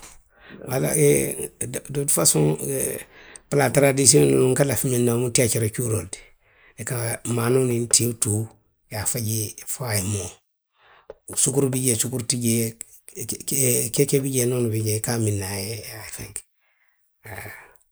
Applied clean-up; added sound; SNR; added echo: neural mask model Resemble Enhance denoiser.